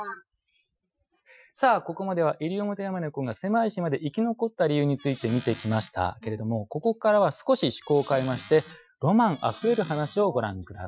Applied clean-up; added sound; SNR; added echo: classical method Wiener filter.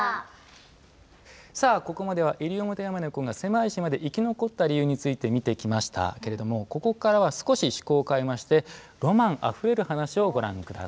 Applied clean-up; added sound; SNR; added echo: none; none; none; none.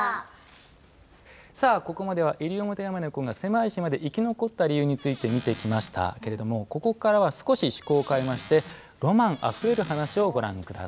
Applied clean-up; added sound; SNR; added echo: none; Squeak / Cupboard open or close; 15 dB; none.